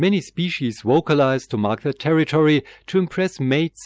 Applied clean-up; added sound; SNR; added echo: none; none; none; none.